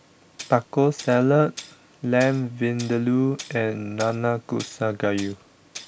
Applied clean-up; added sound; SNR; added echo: none; Tools; 20 dB; none.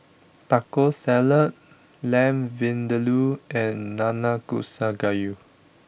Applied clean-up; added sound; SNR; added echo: none; none; none; none.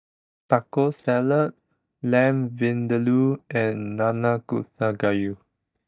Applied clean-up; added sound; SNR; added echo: neural mask model DeepFilterNet 3.